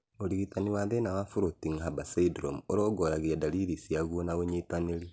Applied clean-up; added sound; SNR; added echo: none; none; none; none.